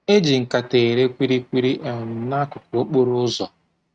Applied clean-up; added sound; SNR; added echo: neural mask model RNNoise.